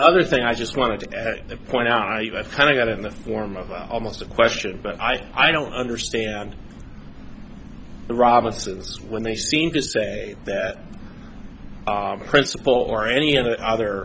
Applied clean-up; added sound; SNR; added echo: none; none; none; none.